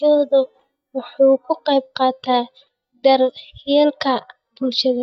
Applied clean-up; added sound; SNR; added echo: neural mask model DeepFilterNet 3.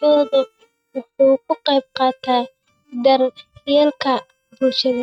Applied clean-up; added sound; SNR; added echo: neural mask model RNNoise.